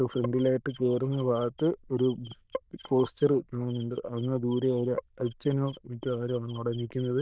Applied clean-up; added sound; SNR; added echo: neural diffusion model UNIVERSE++.